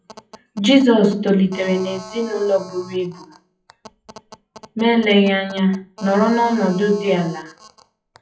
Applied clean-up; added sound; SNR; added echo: classical method WPE with log-MMSE.